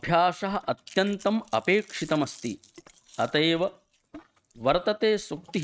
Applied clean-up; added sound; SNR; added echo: neural mask model RNNoise.